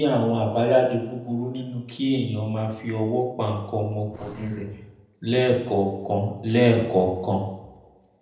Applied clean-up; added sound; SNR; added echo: neural separator model SepFormer DNS4.